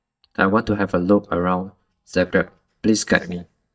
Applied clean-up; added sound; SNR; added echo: neural mask model DeepFilterNet 3.